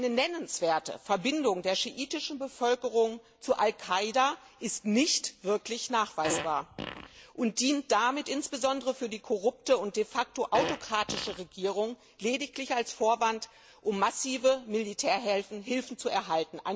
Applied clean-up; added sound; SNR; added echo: none; Fart; 7 dB; none.